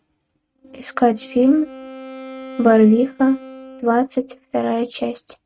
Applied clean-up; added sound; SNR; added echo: neural mask model RNNoise.